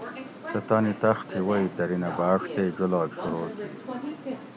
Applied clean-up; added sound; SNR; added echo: none; Subway, metro, underground; 9 dB; none.